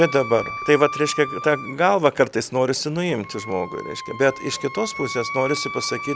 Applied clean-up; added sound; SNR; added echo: none; Wind instrument, woodwind instrument; 11 dB; none.